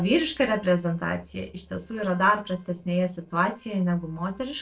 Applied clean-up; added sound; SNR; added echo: neural separator model SepFormer DNS4.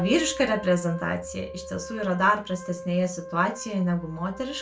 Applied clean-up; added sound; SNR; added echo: none; Wind instrument, woodwind instrument; 13 dB; reverberation time 0.2 s.